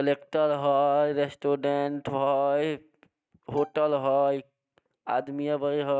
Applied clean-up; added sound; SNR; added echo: neural mask model RNNoise.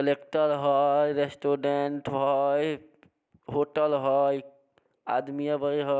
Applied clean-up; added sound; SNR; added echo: none; none; none; none.